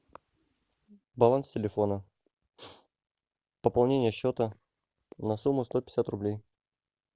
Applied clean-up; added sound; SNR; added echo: none; none; none; none.